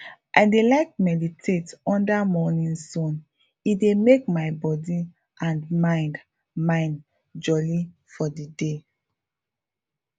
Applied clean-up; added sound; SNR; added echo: none; none; none; none.